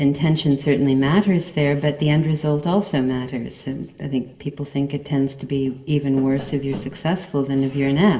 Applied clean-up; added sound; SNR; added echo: none; Tap; 15 dB; reverberation time 0.7 s.